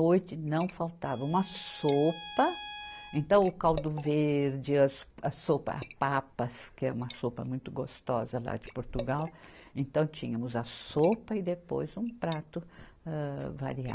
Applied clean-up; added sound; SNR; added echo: none; Bowed string instrument + Liquid; 17 dB; none.